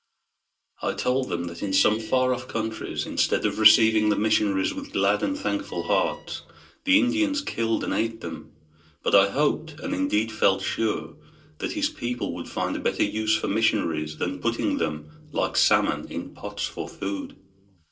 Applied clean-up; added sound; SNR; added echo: neural separator model SepFormer DNS4.